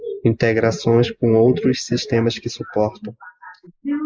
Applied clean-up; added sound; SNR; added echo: neural mask model Resemble Enhance denoiser.